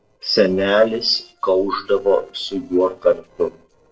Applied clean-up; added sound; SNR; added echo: neural separator model SepFormer DNS4.